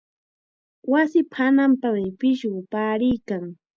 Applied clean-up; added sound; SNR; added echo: none; none; none; none.